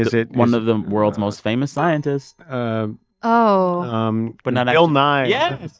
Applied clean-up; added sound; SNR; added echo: neural mask model DeepFilterNet 3.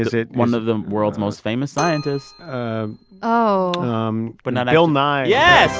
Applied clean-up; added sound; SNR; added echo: none; Keyboard (musical); 19 dB; none.